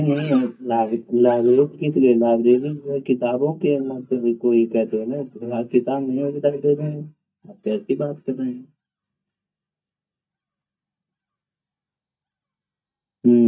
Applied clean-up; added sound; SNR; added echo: neural mask model DeepFilterNet 3.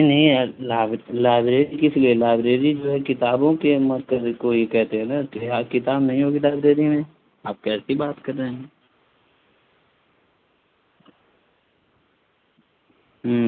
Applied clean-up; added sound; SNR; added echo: none; none; none; none.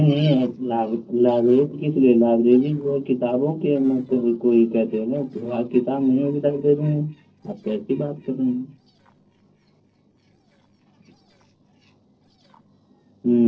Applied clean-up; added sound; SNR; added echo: neural separator model SepFormer DNS4.